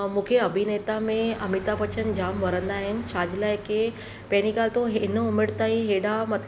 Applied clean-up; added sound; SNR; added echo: none; Car passing by; 14 dB; none.